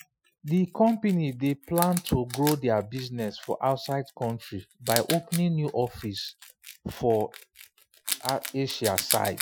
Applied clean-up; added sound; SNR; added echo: classical method Wiener filter.